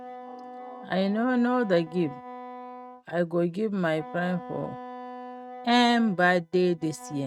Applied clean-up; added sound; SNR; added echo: neural mask model RNNoise.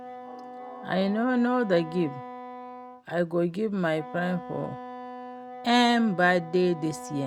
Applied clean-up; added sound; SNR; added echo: none; Wind instrument, woodwind instrument; 14 dB; none.